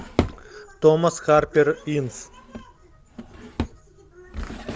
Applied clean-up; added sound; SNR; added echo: none; Drawer open or close; 9 dB; none.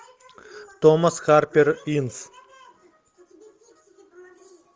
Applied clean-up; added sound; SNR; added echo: none; none; none; none.